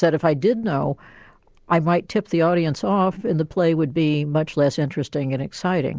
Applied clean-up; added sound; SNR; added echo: none; none; none; none.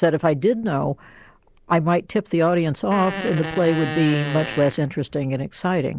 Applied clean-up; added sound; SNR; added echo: none; Fart; 9 dB; none.